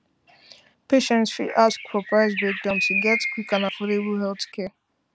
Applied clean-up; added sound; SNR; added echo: none; Bird; 5 dB; none.